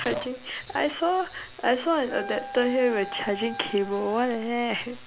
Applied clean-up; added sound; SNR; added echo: none; Wind instrument, woodwind instrument; 14 dB; none.